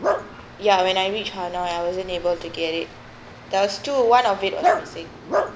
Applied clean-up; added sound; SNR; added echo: none; Dog; 5 dB; none.